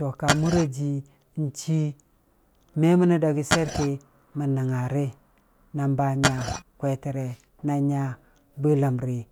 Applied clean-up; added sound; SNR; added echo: none; Glass; 0 dB; none.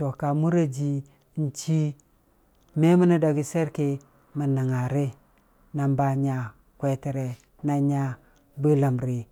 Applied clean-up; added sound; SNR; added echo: none; none; none; none.